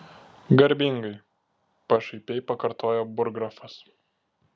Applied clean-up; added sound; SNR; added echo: none; none; none; none.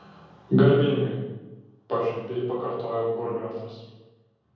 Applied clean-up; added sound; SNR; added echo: none; none; none; reverberation time 1.3 s.